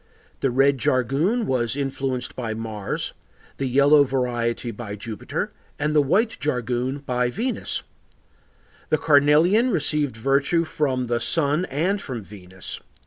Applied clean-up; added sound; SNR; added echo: none; none; none; none.